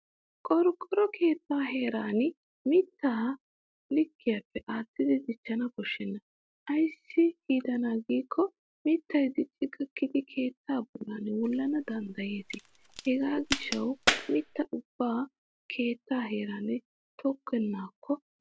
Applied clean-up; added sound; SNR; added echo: none; Crack; 5 dB; none.